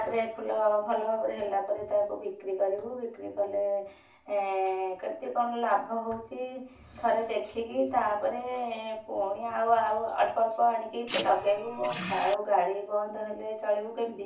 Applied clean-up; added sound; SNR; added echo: none; Printer; 7 dB; reverberation time 0.3 s.